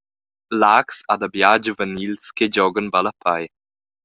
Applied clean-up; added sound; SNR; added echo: none; none; none; none.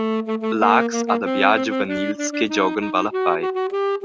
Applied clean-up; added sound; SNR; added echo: none; Wind instrument, woodwind instrument; 0 dB; none.